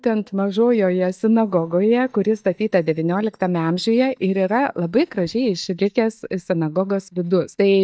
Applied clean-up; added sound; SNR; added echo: neural mask model DeepFilterNet 3.